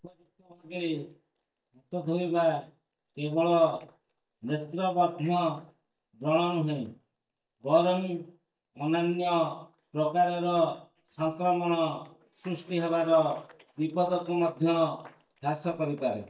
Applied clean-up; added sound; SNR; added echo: neural mask model DeepFilterNet 3.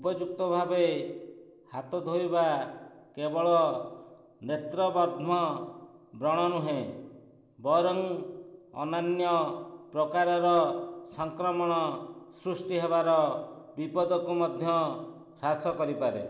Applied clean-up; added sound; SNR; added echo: none; none; none; none.